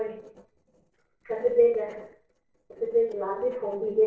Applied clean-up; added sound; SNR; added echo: neural separator model SepFormer DNS4.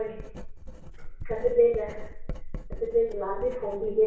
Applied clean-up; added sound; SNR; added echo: none; Writing; 7 dB; reverberation time 0.6 s.